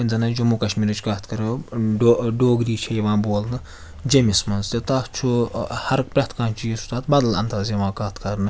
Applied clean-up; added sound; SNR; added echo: none; none; none; none.